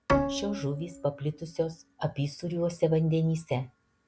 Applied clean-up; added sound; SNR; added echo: none; Bowed string instrument; 4 dB; none.